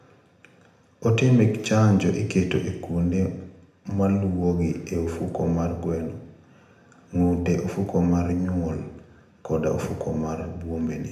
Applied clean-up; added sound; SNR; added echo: none; none; none; reverberation time 0.7 s.